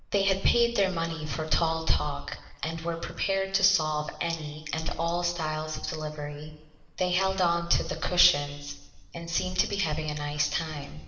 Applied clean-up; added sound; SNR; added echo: none; Ocean; 19 dB; reverberation time 1.0 s.